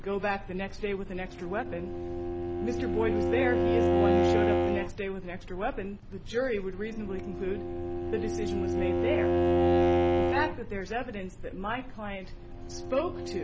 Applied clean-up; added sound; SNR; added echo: none; Bowed string instrument; -4 dB; none.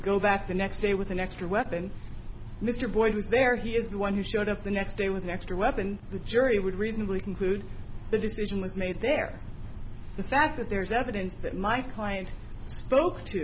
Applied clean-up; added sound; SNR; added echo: none; none; none; none.